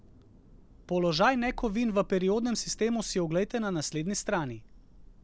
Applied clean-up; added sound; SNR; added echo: none; Thunder / Rain; 18 dB; none.